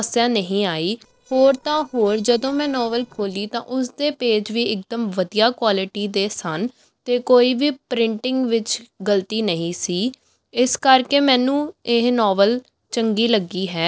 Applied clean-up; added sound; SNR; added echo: neural separator model SepFormer DNS4.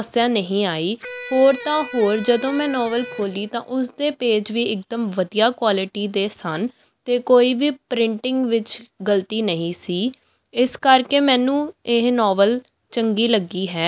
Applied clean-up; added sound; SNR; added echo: none; Electric guitar; 14 dB; none.